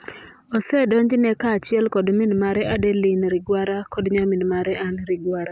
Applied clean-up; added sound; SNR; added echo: none; none; none; none.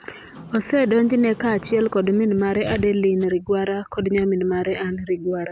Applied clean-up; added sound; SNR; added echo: none; Sliding door; 19 dB; none.